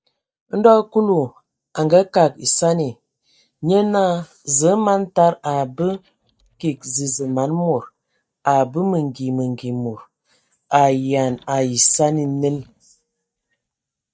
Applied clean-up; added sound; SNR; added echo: neural mask model DeepFilterNet 3.